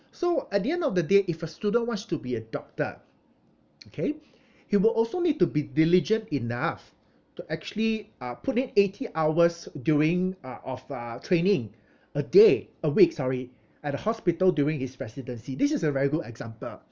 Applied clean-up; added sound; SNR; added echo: none; none; none; none.